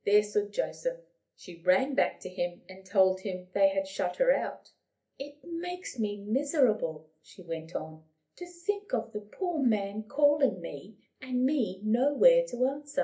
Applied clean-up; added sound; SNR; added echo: none; none; none; reverberation time 0.3 s.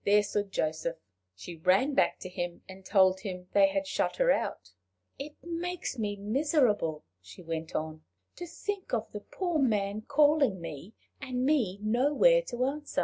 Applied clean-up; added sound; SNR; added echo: none; none; none; none.